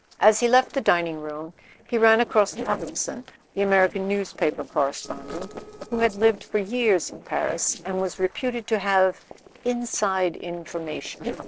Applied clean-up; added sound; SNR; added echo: neural separator model SepFormer DNS4.